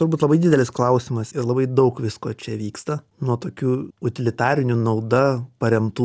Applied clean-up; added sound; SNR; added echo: none; none; none; none.